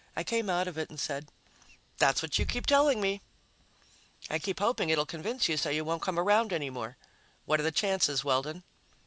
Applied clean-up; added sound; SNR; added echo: none; Bass drum; 16 dB; none.